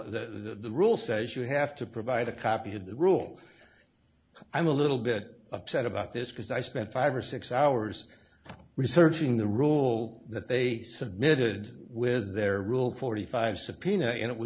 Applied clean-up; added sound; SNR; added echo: none; none; none; none.